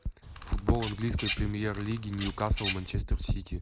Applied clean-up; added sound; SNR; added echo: none; Bird vocalization, bird call, bird song; 8 dB; none.